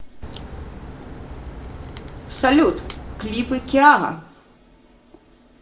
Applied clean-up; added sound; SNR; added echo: none; Crack; 12 dB; reverberation time 0.5 s.